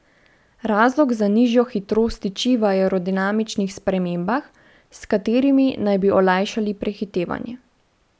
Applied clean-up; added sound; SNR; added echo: none; none; none; none.